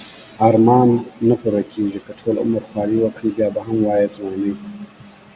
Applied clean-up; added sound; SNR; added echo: none; none; none; none.